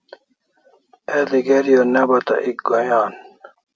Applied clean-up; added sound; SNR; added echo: none; none; none; none.